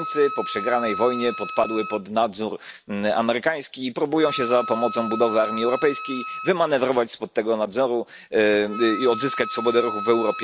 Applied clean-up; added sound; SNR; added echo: none; Wind instrument, woodwind instrument; 10 dB; none.